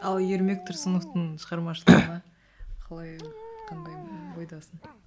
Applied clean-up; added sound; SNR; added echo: none; Dog; 20 dB; none.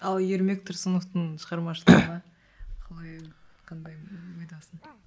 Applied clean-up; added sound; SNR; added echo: neural mask model Resemble Enhance denoiser.